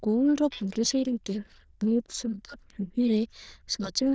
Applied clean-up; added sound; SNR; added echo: neural diffusion model UNIVERSE++.